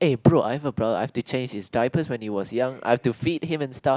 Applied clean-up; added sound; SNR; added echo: none; none; none; none.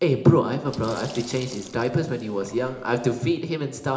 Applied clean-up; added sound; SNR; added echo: none; Sink (filling or washing); 19 dB; reverberation time 0.8 s.